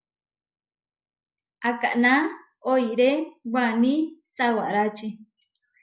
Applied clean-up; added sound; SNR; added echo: none; none; none; none.